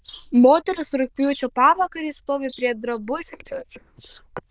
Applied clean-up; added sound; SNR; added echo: neural diffusion model UNIVERSE++.